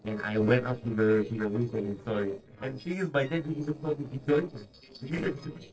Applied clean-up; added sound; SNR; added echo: neural separator model SepFormer DNS4.